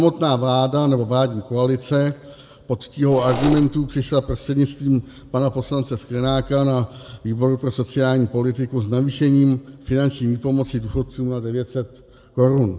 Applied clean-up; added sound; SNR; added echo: none; Mechanisms; 8 dB; reverberation time 0.6 s.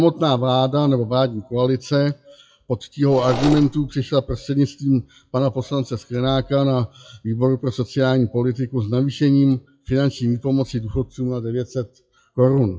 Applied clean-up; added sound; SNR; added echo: classical method WPE with log-MMSE.